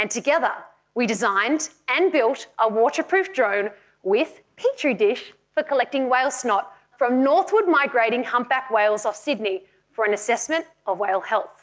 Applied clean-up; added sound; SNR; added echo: none; none; none; none.